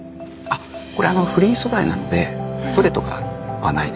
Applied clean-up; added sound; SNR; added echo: none; none; none; none.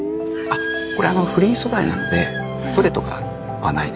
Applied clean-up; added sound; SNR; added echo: none; Guitar + Squeak; 8 dB; none.